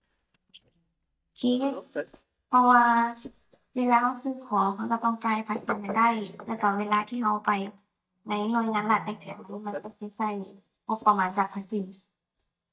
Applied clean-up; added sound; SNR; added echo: neural mask model DeepFilterNet 3.